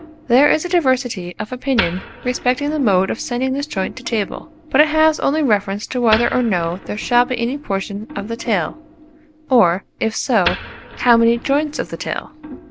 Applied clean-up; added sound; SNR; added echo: none; Wood; 14 dB; none.